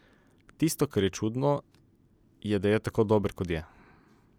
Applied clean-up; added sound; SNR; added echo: none; none; none; none.